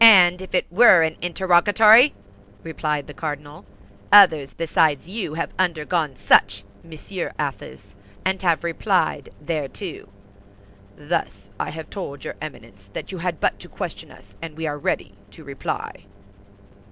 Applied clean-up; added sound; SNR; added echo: none; none; none; none.